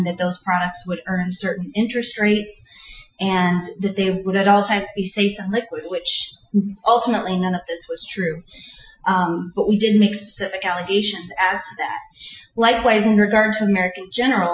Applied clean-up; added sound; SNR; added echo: classical method Wiener filter.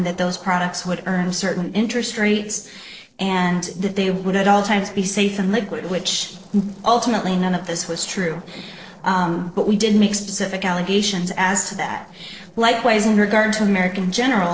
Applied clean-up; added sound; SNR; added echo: neural separator model SepFormer DNS4.